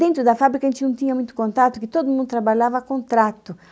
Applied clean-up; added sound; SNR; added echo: none; none; none; none.